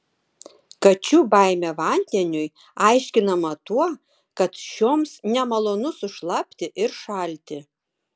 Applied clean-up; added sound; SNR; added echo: none; none; none; none.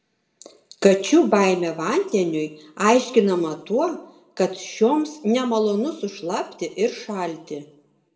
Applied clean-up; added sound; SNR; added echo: none; none; none; reverberation time 0.5 s.